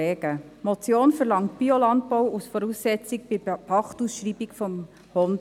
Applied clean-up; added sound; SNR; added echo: none; none; none; none.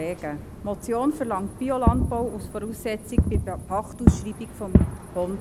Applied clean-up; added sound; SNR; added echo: none; Fireworks; -3 dB; none.